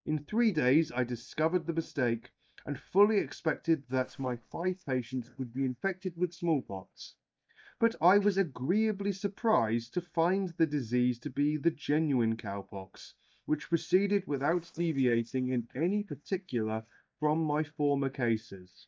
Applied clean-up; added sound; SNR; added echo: neural mask model DeepFilterNet 3.